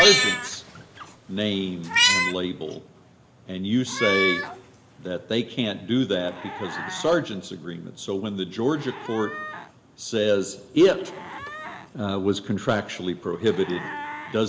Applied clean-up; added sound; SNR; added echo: none; Meow; 4 dB; reverberation time 1.1 s.